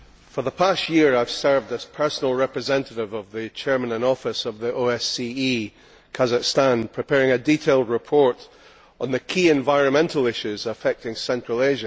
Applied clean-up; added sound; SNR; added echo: none; none; none; none.